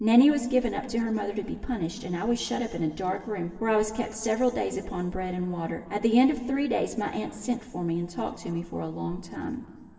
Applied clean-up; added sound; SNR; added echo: none; none; none; reverberation time 2.3 s.